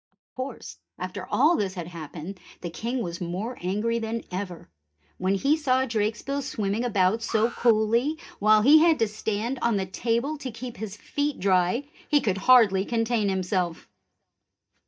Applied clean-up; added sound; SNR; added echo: neural mask model DeepFilterNet 3.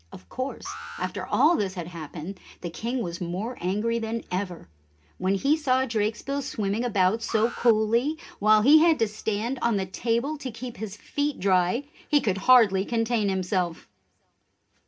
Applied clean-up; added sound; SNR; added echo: none; Alarm; 17 dB; reverberation time 0.3 s.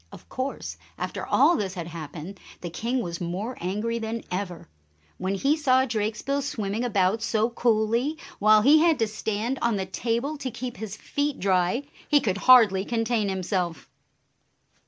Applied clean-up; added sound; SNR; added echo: none; none; none; none.